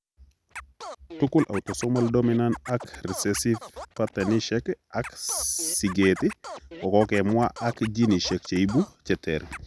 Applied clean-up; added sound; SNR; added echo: none; Scratching (performance technique); 16 dB; none.